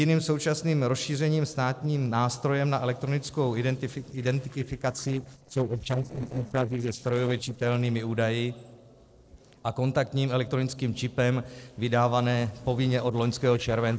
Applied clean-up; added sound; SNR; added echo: neural separator model SepFormer DNS4.